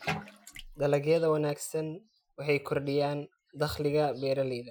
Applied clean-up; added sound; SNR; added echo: classical method Wiener filter.